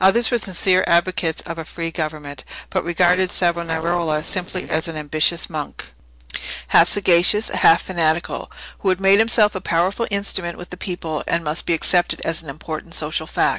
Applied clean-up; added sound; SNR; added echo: neural separator model SepFormer DNS4.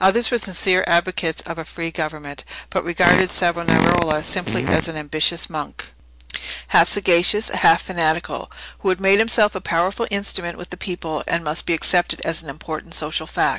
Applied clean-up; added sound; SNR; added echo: none; Fart; 1 dB; none.